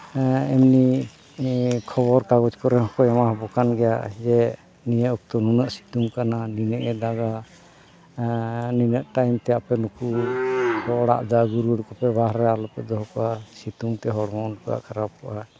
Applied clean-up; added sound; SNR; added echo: none; none; none; none.